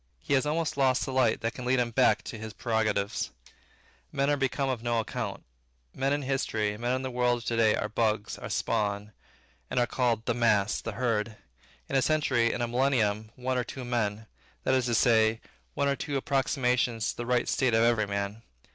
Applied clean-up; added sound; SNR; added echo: none; none; none; none.